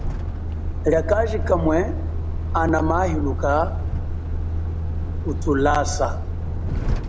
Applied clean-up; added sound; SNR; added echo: none; Truck; 0 dB; none.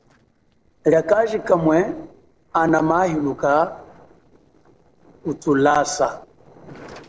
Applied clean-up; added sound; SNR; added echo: neural separator model SepFormer DNS4.